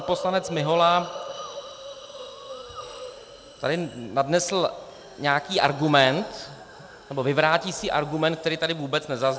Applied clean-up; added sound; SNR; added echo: none; Hiss; 14 dB; none.